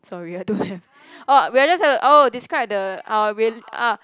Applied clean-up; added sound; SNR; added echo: none; none; none; none.